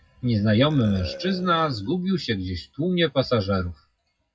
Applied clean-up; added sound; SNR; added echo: classical method WPE with log-MMSE.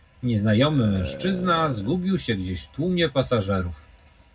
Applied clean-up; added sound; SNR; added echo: none; Burping, eructation; 16 dB; reverberation time 0.3 s.